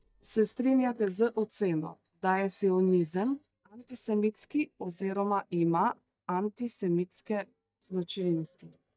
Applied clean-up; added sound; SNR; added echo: neural mask model DeepFilterNet 3.